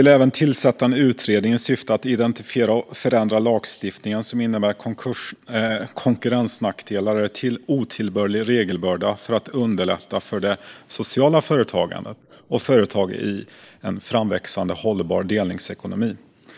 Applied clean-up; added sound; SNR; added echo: neural mask model Resemble Enhance denoiser.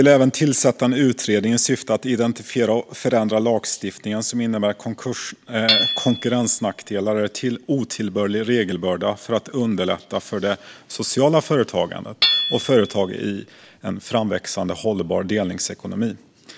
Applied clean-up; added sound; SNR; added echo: none; Hammer / Chink, clink; 6 dB; none.